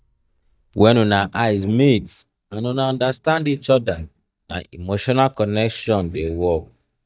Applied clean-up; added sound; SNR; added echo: neural mask model DeepFilterNet 3.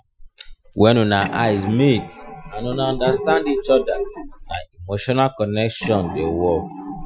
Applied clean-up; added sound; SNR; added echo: classical method Wiener filter.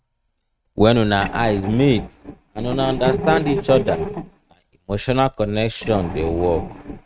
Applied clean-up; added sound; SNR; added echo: neural mask model RNNoise.